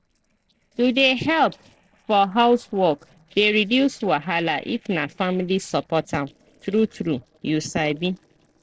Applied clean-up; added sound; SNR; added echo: neural separator model SepFormer DNS4.